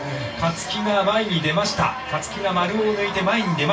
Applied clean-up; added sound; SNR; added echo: none; none; none; reverberation time 0.2 s.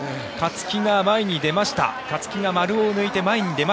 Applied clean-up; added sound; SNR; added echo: none; none; none; none.